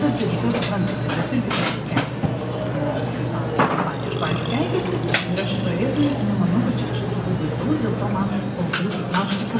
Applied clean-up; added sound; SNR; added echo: none; Burping, eructation; -1 dB; reverberation time 1.2 s.